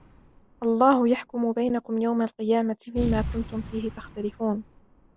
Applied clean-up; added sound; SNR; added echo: none; Boom; 13 dB; none.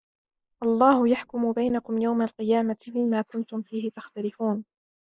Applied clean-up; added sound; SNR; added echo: neural mask model Resemble Enhance denoiser.